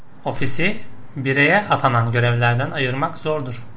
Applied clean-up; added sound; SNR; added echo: none; none; none; none.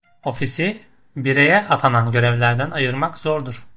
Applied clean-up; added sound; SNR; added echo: neural mask model DeepFilterNet 3.